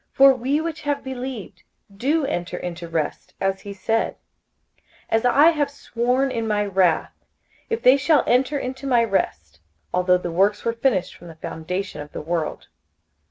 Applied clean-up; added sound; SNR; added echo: none; none; none; none.